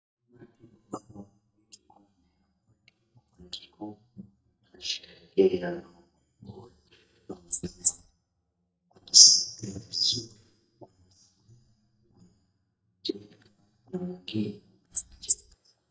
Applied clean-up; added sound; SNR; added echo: neural mask model DeepFilterNet 3.